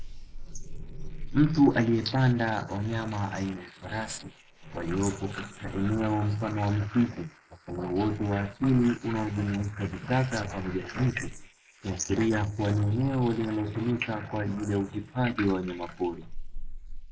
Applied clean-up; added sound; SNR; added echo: neural mask model Resemble Enhance denoiser.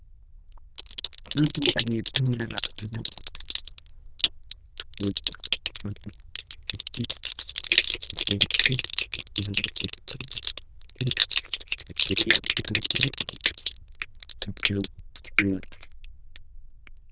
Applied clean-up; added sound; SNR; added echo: neural diffusion model UNIVERSE++.